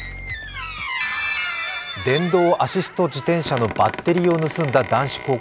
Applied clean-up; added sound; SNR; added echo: none; Squeak; 10 dB; none.